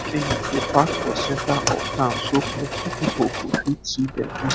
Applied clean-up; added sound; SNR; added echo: none; Mechanisms; 2 dB; none.